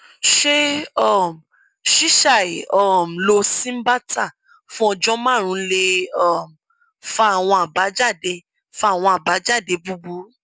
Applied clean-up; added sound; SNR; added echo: none; none; none; none.